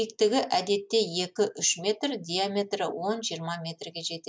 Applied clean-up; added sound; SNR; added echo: none; none; none; none.